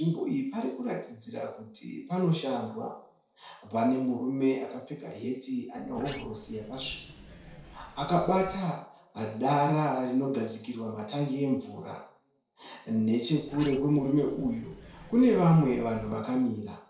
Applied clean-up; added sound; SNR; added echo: neural separator model SepFormer DNS4.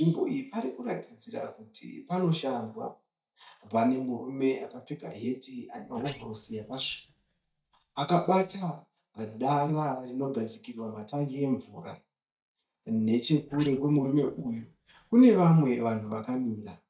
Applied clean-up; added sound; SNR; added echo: neural mask model DeepFilterNet 3.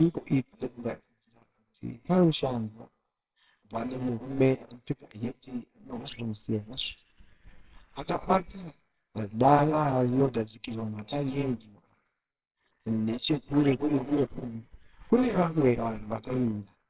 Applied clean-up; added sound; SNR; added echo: neural separator model SepFormer WHAMR!.